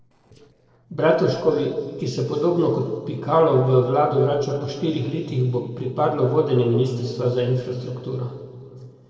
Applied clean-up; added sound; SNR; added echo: neural separator model SepFormer DNS4.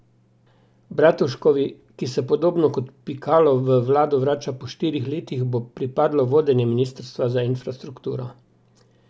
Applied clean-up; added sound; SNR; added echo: none; none; none; none.